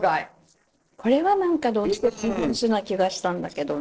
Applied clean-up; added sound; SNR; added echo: neural separator model SepFormer DNS4.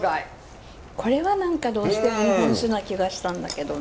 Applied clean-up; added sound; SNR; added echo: none; none; none; none.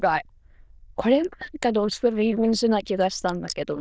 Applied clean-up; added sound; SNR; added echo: neural diffusion model UNIVERSE++.